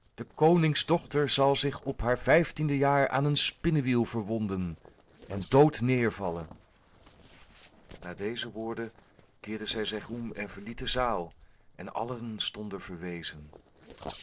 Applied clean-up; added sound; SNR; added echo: neural separator model SepFormer DNS4.